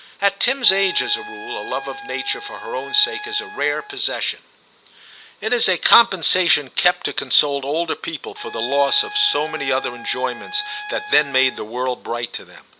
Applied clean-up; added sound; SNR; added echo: none; Trumpet; 12 dB; none.